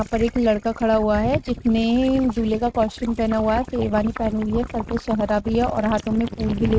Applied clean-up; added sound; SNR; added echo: neural mask model RNNoise.